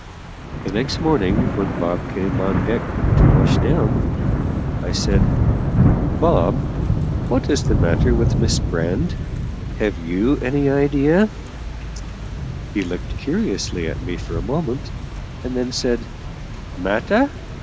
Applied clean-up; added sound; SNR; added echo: none; Thunder / Rain; -2 dB; none.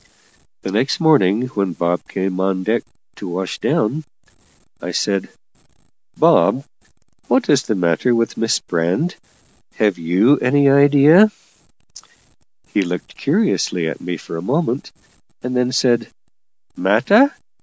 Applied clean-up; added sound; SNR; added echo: none; none; none; none.